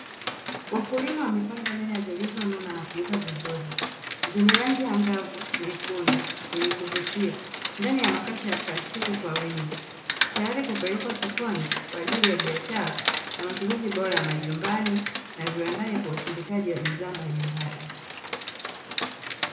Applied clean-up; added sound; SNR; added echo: none; Rain; 2 dB; reverberation time 0.6 s.